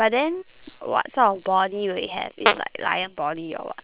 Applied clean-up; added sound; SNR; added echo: neural separator model SepFormer WHAM!.